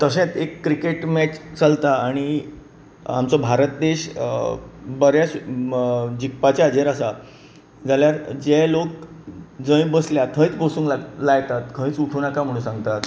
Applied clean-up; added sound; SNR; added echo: none; none; none; none.